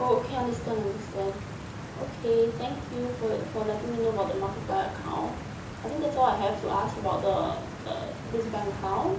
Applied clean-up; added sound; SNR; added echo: none; Stream; 8 dB; reverberation time 0.7 s.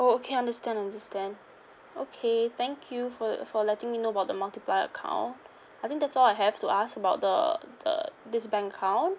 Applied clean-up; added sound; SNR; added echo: none; none; none; none.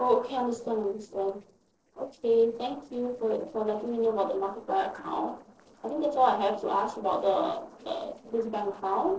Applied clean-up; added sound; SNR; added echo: neural separator model SepFormer DNS4.